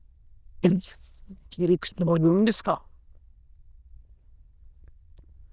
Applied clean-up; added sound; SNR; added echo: neural diffusion model UNIVERSE++.